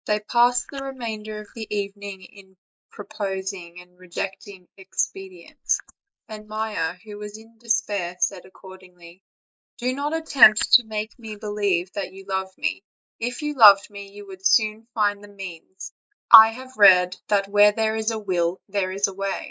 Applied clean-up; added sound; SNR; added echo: neural mask model Resemble Enhance denoiser.